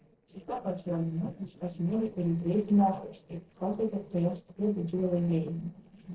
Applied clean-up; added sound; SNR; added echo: neural separator model SepFormer DNS4.